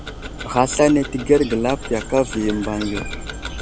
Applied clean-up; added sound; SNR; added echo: none; Tick-tock; 10 dB; none.